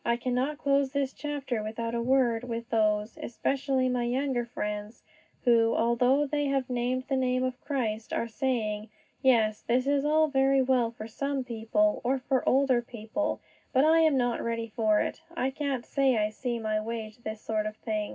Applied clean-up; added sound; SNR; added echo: none; none; none; reverberation time 0.4 s.